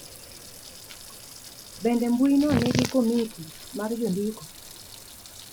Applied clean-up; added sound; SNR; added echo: none; Sink (filling or washing) / Water tap, faucet; 18 dB; none.